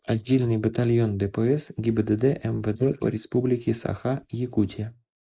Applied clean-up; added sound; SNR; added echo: neural mask model Resemble Enhance denoiser.